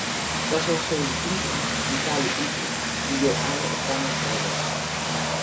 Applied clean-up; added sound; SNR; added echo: none; Vehicle; -5 dB; reverberation time 0.2 s.